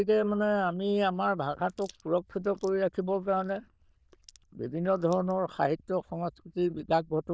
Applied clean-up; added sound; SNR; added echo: neural diffusion model UNIVERSE++.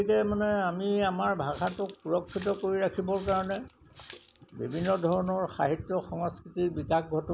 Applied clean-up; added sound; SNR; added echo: none; Water tap, faucet; 17 dB; none.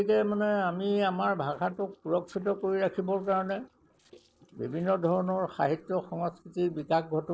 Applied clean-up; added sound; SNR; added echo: neural separator model SepFormer DNS4.